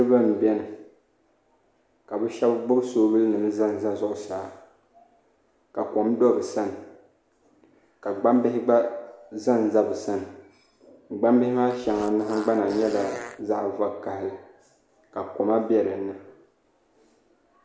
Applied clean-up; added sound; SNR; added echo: none; Fart; 14 dB; none.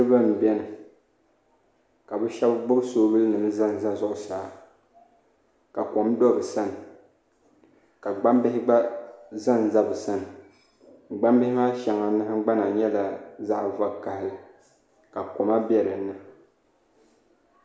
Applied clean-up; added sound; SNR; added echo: none; none; none; none.